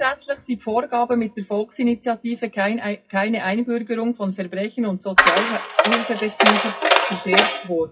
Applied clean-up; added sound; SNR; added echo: classical method WPE with log-MMSE.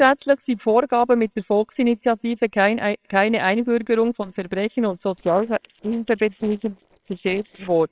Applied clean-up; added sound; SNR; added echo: neural separator model SepFormer WHAMR!.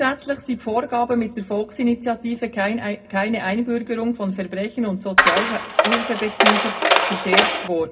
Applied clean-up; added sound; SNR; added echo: none; Coin (dropping); -5 dB; reverberation time 0.2 s.